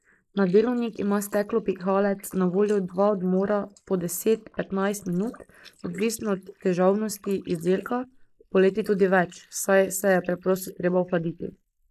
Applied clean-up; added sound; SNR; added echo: neural mask model Resemble Enhance denoiser.